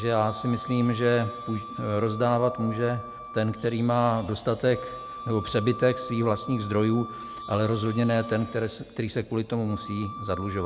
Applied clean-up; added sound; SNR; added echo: none; Chime + Wind instrument, woodwind instrument; 11 dB; none.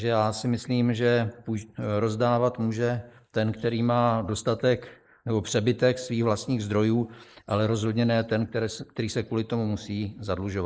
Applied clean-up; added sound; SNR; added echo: neural mask model Resemble Enhance denoiser.